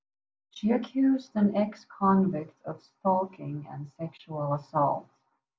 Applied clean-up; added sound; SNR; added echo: none; none; none; none.